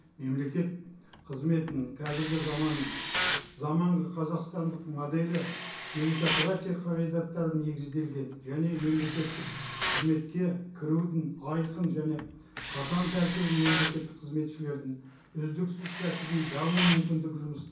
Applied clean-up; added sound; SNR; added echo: none; Tools; 7 dB; reverberation time 0.6 s.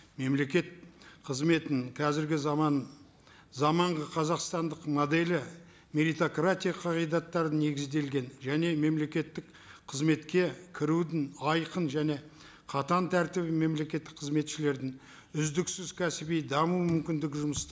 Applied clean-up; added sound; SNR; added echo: none; none; none; none.